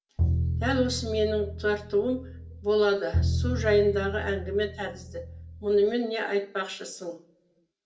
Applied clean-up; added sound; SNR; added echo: none; Bowed string instrument; 3 dB; reverberation time 0.3 s.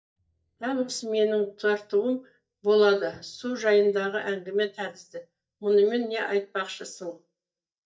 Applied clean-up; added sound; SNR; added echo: neural mask model DeepFilterNet 3.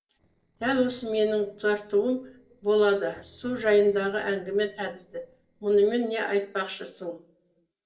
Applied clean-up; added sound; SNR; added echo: neural separator model SepFormer DNS4.